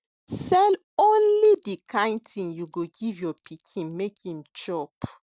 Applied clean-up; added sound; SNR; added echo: none; Bell; 10 dB; none.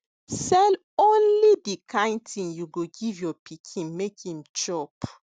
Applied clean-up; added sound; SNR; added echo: none; none; none; none.